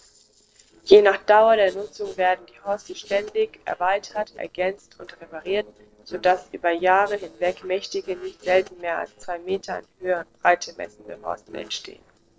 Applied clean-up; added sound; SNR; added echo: neural separator model SepFormer DNS4.